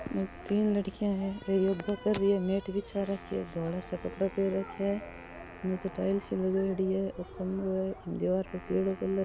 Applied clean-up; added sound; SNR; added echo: none; Aircraft + Wind instrument, woodwind instrument; 17 dB; none.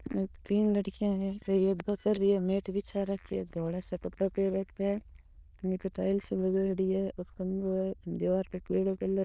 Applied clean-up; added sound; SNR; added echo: neural diffusion model UNIVERSE++.